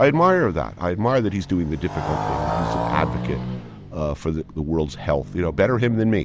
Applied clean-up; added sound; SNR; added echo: none; Motorcycle; 8 dB; none.